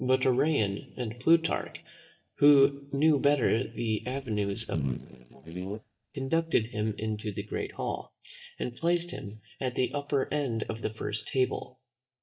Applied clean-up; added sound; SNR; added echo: neural mask model DeepFilterNet 3.